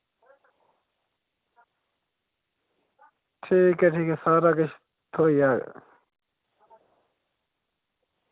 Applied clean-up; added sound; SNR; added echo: none; none; none; none.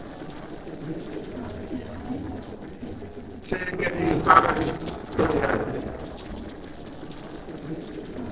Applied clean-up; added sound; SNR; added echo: neural separator model SepFormer DNS4.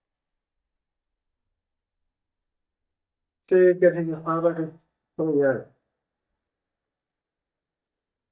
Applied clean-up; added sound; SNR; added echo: neural mask model DeepFilterNet 3.